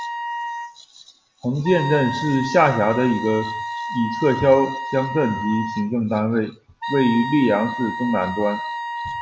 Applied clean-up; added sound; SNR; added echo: none; Wind instrument, woodwind instrument; 7 dB; none.